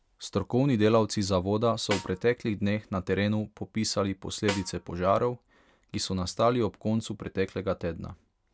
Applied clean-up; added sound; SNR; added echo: none; Snare drum; 10 dB; none.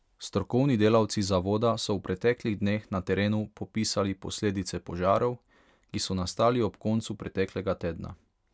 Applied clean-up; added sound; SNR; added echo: none; none; none; none.